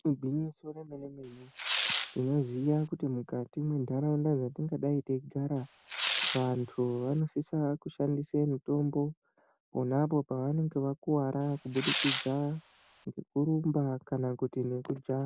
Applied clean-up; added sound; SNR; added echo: none; Tearing; 2 dB; none.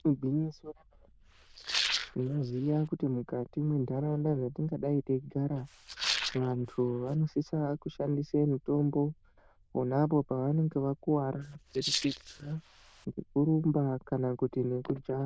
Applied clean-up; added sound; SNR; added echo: neural diffusion model UNIVERSE++.